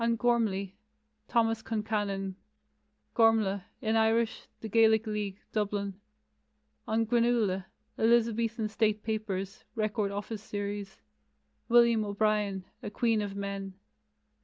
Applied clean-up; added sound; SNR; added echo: none; none; none; none.